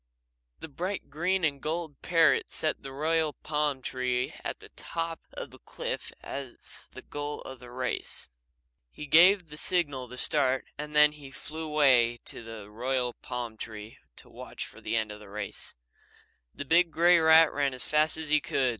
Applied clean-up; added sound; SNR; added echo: none; none; none; none.